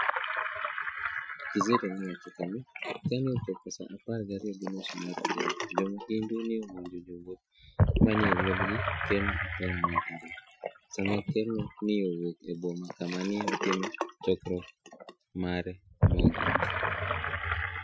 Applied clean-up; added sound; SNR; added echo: classical method Wiener filter.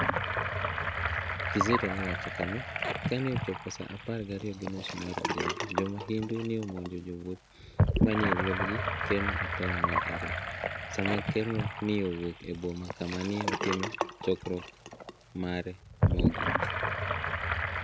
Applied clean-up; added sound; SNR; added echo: none; Sink (filling or washing) / Gurgling; -3 dB; none.